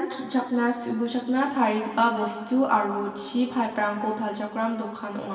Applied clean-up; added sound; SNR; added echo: none; none; none; reverberation time 2.3 s.